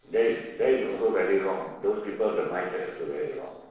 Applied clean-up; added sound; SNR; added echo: neural separator model SepFormer DNS4.